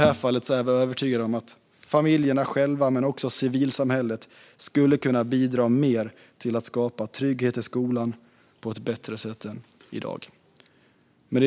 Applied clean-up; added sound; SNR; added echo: none; none; none; none.